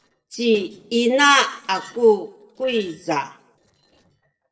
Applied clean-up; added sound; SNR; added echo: neural separator model SepFormer DNS4.